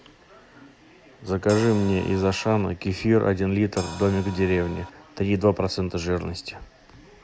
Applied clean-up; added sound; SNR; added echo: none; Crash cymbal; 14 dB; none.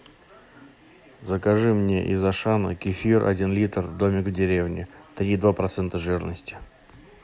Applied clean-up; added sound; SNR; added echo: none; none; none; none.